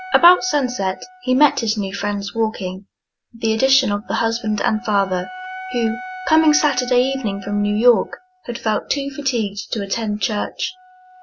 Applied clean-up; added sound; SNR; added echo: none; Wind instrument, woodwind instrument; 18 dB; none.